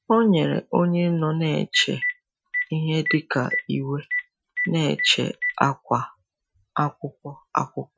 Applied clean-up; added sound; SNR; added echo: classical method Wiener filter.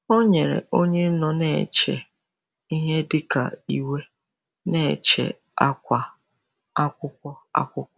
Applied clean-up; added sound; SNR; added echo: none; none; none; none.